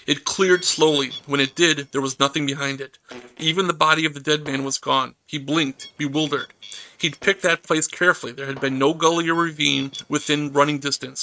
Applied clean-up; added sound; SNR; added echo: neural mask model RNNoise.